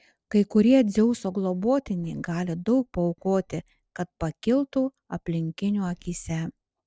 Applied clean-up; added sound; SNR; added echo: neural separator model SepFormer DNS4.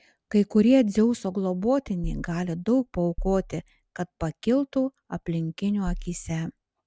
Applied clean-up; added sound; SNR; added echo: none; Bass drum; 11 dB; none.